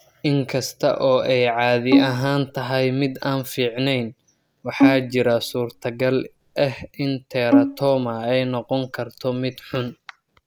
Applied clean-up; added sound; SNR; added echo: none; Bowed string instrument; 2 dB; none.